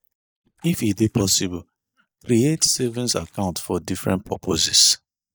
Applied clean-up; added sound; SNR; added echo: neural mask model DeepFilterNet 3.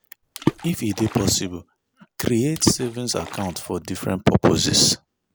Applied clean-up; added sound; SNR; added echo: none; Water / Splash, splatter; 7 dB; none.